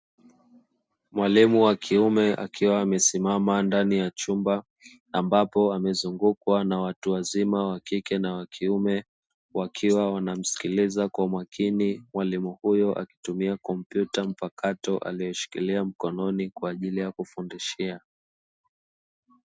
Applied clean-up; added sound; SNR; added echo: none; none; none; none.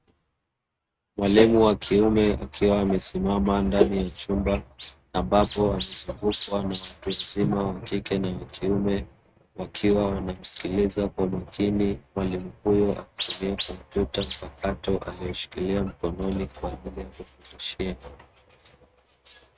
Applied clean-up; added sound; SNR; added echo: neural mask model RNNoise.